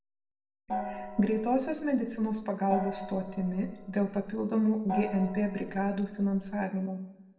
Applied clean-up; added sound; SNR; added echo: none; Gong; 9 dB; reverberation time 0.8 s.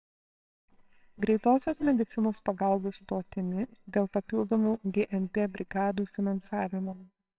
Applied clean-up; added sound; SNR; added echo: neural separator model SepFormer WHAMR!.